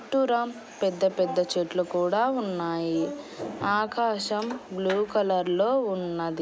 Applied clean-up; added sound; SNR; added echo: none; none; none; none.